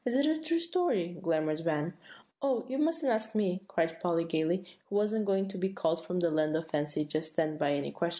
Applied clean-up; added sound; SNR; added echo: none; none; none; none.